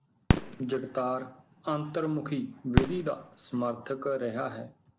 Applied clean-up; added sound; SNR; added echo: none; Fireworks; 0 dB; none.